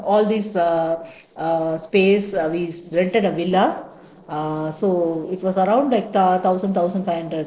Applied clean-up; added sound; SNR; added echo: neural separator model SepFormer DNS4.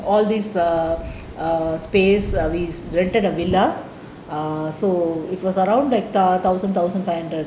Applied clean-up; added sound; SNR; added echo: none; Wind; 13 dB; none.